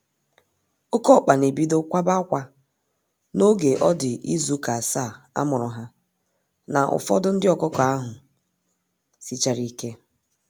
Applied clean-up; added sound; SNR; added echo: none; none; none; none.